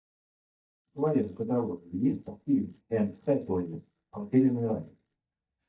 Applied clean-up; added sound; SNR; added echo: neural mask model DeepFilterNet 3.